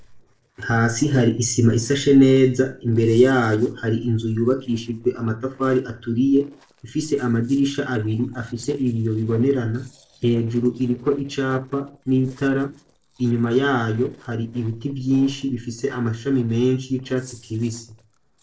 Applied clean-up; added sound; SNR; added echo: neural separator model SepFormer DNS4.